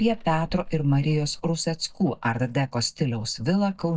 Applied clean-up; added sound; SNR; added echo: neural mask model DeepFilterNet 3.